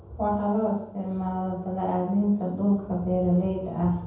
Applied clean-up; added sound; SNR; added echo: none; none; none; reverberation time 0.9 s.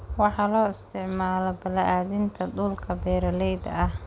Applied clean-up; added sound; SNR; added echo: none; none; none; none.